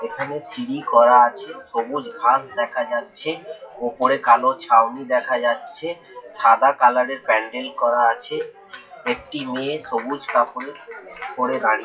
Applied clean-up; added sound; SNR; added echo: classical method WPE with log-MMSE.